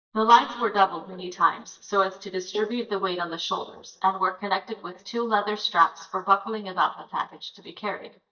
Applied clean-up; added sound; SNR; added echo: neural mask model DeepFilterNet 3.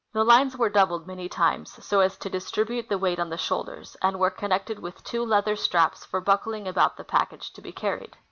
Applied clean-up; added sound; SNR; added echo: none; none; none; none.